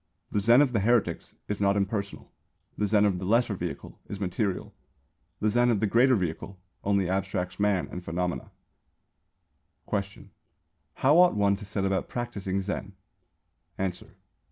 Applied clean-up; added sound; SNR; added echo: none; none; none; none.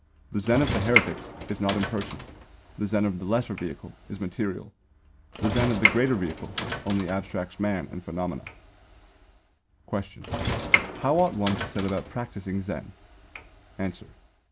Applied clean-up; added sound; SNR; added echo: none; Sliding door / Train; 3 dB; none.